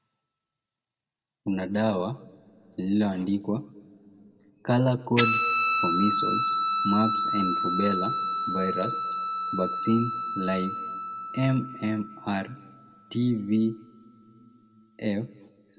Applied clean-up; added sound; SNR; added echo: none; Guitar; -1 dB; reverberation time 1.8 s.